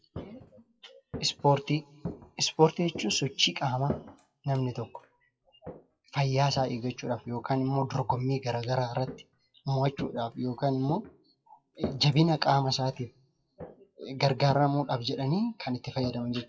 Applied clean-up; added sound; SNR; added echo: classical method WPE with log-MMSE.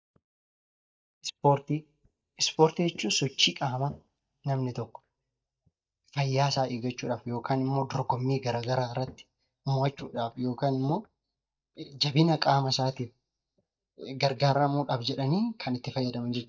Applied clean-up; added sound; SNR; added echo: neural mask model DeepFilterNet 3.